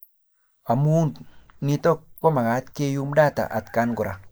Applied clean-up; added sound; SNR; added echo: neural mask model Resemble Enhance denoiser.